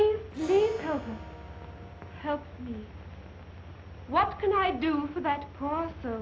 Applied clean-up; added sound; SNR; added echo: none; Acoustic guitar / Strum; 18 dB; none.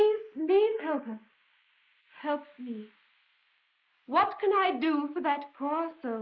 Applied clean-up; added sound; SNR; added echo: neural mask model Resemble Enhance denoiser.